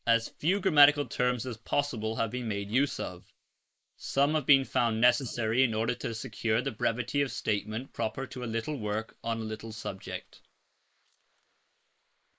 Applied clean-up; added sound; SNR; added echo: neural mask model Resemble Enhance denoiser.